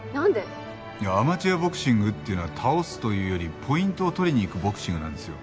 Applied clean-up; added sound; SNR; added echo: none; none; none; none.